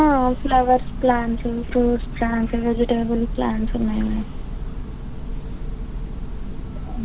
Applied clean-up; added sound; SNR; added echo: none; Church bell; 5 dB; none.